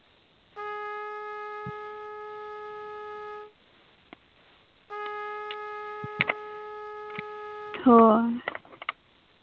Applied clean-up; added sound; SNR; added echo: none; Trumpet; 9 dB; none.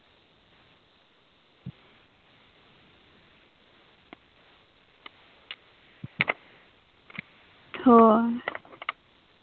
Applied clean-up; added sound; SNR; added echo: none; none; none; none.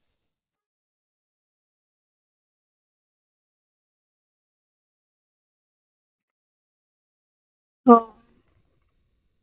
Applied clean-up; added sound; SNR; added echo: neural mask model DeepFilterNet 3.